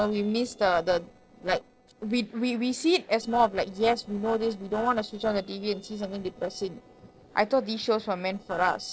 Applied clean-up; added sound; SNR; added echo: neural separator model SepFormer DNS4.